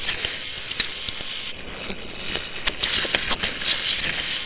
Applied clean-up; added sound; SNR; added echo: neural separator model SepFormer WHAM!.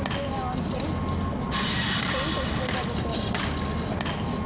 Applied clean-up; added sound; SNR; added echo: none; Sawing; -1 dB; none.